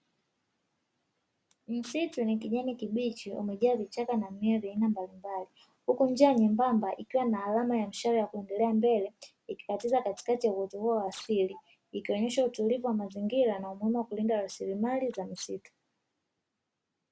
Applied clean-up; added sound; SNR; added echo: none; none; none; none.